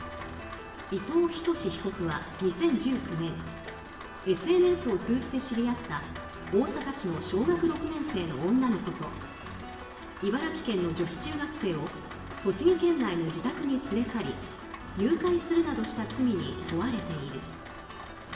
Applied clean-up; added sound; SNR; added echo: none; Rain; 16 dB; reverberation time 1.1 s.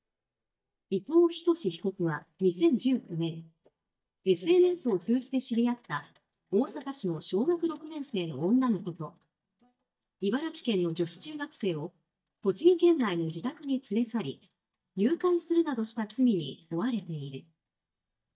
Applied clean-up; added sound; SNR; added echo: neural mask model DeepFilterNet 3.